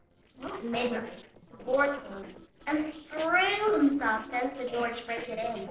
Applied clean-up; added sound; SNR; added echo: neural separator model SepFormer DNS4.